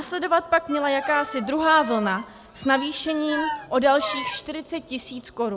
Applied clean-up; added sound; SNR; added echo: none; Bowed string instrument; 9 dB; none.